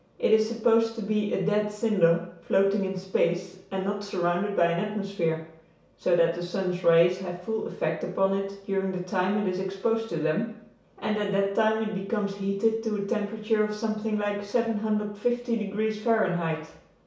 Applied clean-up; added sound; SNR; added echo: none; none; none; reverberation time 0.6 s.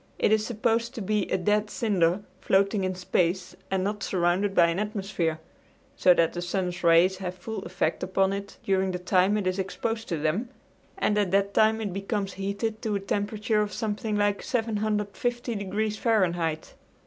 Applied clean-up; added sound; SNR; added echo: none; none; none; none.